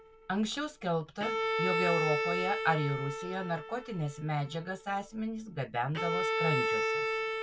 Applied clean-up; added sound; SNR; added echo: none; Bowed string instrument; 0 dB; none.